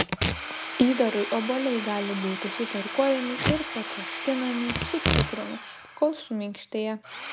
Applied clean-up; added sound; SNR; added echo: none; Tools / Domestic sounds, home sounds + Packing tape, duct tape / Tearing; 1 dB; none.